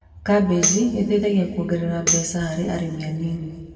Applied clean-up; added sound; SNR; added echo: none; Tambourine; 6 dB; reverberation time 1.9 s.